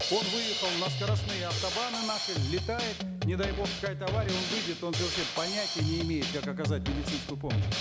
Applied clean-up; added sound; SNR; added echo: none; Drum kit; -2 dB; none.